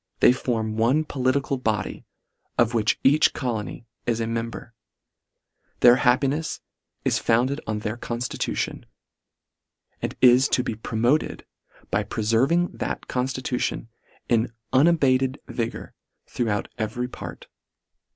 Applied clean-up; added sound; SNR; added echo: none; none; none; none.